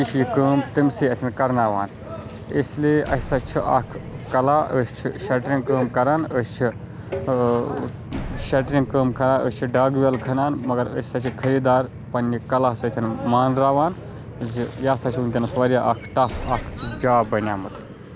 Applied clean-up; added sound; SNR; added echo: none; Slam; 15 dB; none.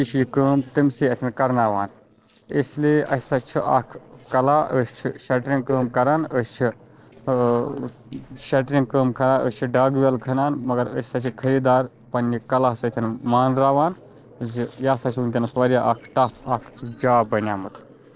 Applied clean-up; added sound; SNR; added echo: neural separator model SepFormer DNS4.